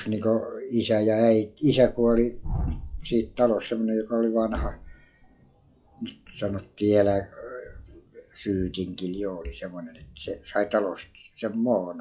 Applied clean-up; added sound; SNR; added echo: classical method log-MMSE.